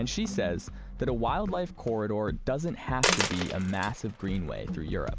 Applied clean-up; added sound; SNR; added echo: none; Coin (dropping); 6 dB; none.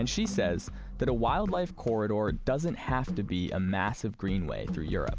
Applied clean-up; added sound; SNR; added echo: none; none; none; none.